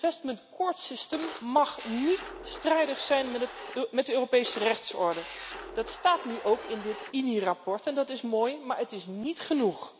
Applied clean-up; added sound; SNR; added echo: none; Camera; 11 dB; none.